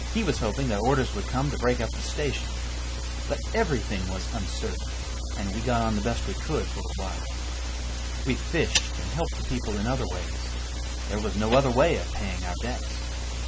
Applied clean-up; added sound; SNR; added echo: none; none; none; none.